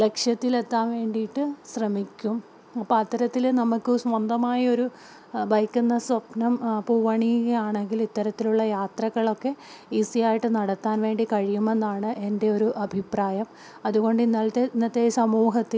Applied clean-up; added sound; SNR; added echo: none; none; none; none.